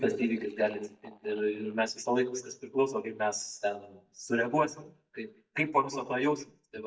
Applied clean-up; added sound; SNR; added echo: neural mask model DeepFilterNet 3.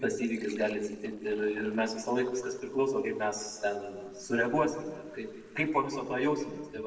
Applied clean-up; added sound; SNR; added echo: neural separator model SepFormer DNS4.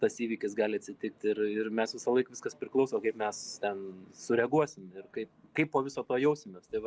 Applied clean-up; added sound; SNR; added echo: none; none; none; none.